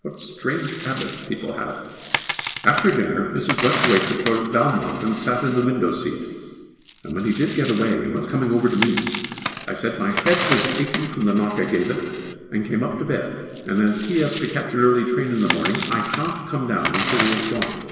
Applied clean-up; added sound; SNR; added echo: none; Coin (dropping); 8 dB; reverberation time 1.6 s.